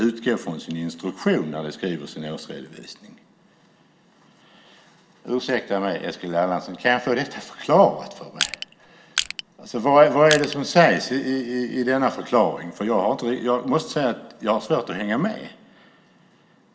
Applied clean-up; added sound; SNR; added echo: none; Crushing; 5 dB; reverberation time 0.5 s.